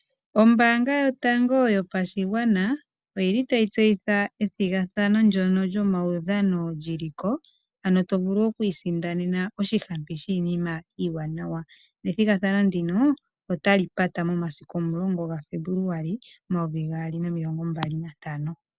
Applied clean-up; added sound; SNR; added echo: none; none; none; none.